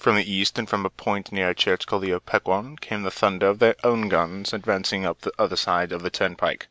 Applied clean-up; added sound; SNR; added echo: none; none; none; none.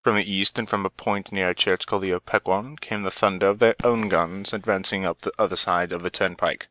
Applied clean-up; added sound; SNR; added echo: neural mask model DeepFilterNet 3.